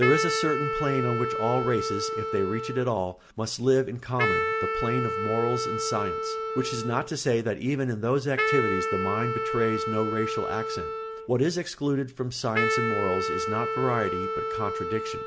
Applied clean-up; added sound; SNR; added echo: none; Wind instrument, woodwind instrument; 2 dB; none.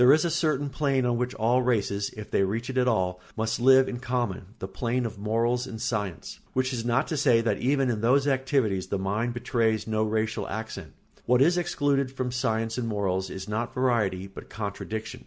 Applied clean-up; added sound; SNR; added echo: none; none; none; none.